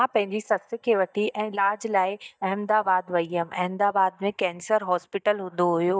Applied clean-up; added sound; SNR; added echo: neural mask model DeepFilterNet 3.